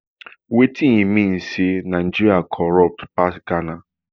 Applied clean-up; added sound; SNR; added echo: neural mask model Resemble Enhance denoiser.